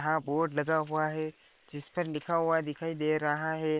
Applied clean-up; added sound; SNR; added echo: neural separator model SepFormer WHAM!.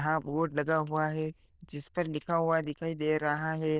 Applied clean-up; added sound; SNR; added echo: neural diffusion model UNIVERSE++.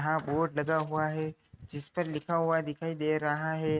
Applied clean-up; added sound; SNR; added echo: neural mask model RNNoise.